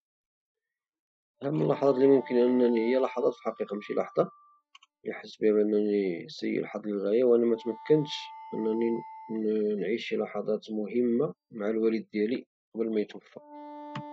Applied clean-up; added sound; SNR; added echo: classical method Wiener filter.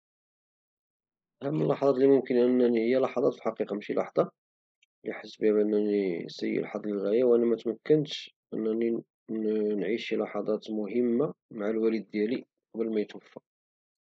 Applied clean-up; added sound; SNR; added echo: neural mask model Resemble Enhance denoiser.